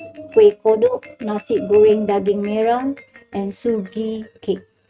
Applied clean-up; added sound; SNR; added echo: neural mask model RNNoise.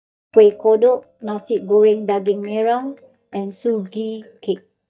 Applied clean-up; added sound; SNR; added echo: neural mask model DeepFilterNet 3.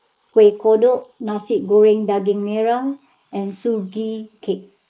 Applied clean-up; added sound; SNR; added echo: neural mask model Resemble Enhance denoiser.